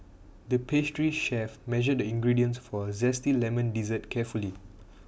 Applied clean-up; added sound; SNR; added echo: none; none; none; none.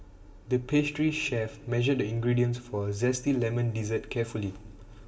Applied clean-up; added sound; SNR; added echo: none; none; none; reverberation time 2.8 s.